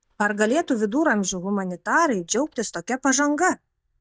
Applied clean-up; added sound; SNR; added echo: neural mask model DeepFilterNet 3.